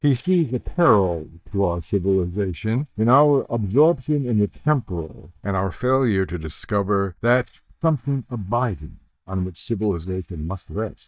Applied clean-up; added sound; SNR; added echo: neural mask model DeepFilterNet 3.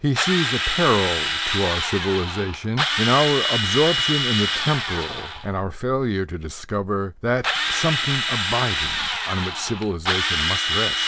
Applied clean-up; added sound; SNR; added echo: none; Drill; 1 dB; none.